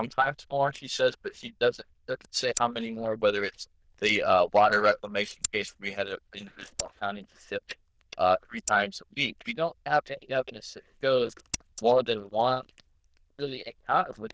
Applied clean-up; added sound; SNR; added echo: neural diffusion model UNIVERSE++.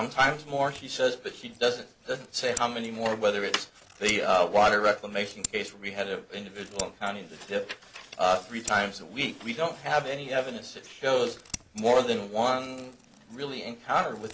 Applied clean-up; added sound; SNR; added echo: none; Scissors; 18 dB; none.